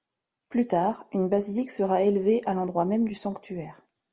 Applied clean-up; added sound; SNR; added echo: none; none; none; none.